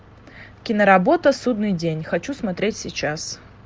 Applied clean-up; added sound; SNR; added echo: none; none; none; none.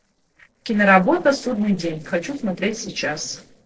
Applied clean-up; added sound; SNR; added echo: neural separator model SepFormer DNS4.